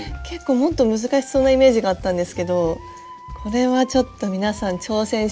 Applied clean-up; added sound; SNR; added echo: none; none; none; none.